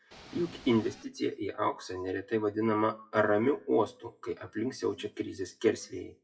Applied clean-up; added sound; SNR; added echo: classical method WPE with log-MMSE.